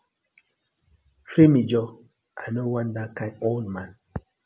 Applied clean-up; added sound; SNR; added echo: none; none; none; none.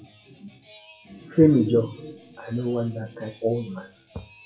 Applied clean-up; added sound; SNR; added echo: classical method WPE with log-MMSE.